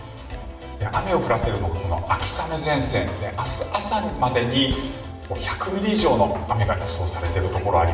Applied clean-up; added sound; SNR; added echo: none; Drum kit; 18 dB; reverberation time 0.8 s.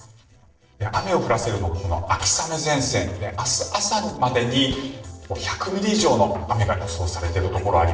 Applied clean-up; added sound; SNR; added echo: neural separator model SepFormer DNS4.